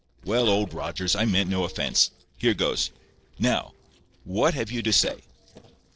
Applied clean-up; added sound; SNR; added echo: neural separator model SepFormer DNS4.